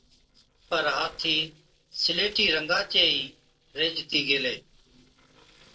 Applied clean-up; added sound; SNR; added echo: neural separator model SepFormer DNS4.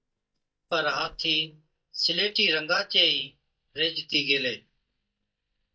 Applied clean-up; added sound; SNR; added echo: neural mask model DeepFilterNet 3.